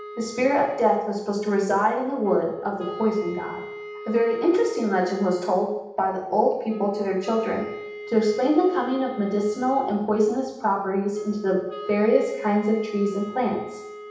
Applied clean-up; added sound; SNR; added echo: none; Wind instrument, woodwind instrument; 15 dB; reverberation time 0.8 s.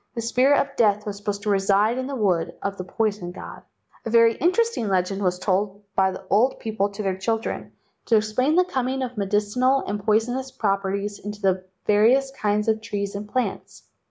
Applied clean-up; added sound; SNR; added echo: none; none; none; none.